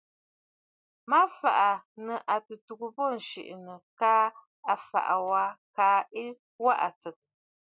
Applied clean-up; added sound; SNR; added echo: none; none; none; none.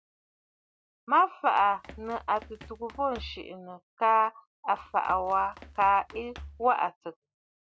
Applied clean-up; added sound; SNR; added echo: none; Run; 19 dB; none.